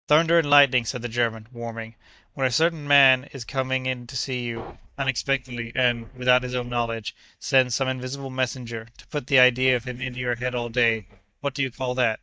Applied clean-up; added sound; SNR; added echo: neural mask model DeepFilterNet 3.